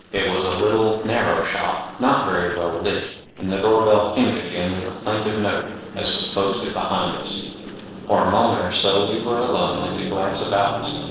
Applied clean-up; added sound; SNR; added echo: neural separator model SepFormer DNS4.